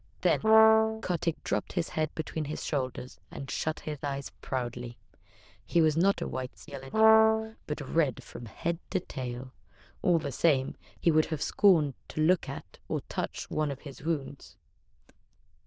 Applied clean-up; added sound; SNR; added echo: neural diffusion model UNIVERSE++.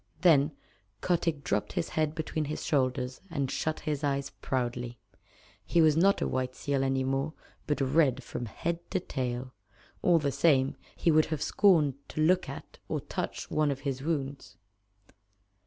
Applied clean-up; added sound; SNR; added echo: none; none; none; none.